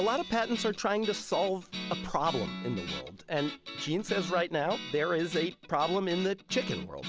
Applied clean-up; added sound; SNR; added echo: none; Guitar; 9 dB; none.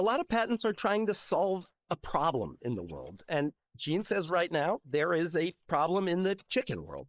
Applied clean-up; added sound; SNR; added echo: neural mask model Resemble Enhance denoiser.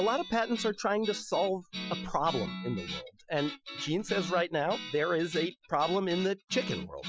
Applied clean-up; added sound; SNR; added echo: classical method Wiener filter.